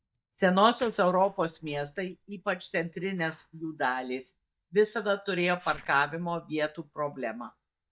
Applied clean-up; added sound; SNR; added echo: neural mask model DeepFilterNet 3.